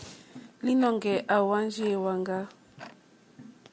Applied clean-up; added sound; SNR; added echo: none; Tick-tock; 19 dB; none.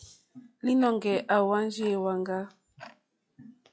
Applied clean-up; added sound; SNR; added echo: classical method log-MMSE.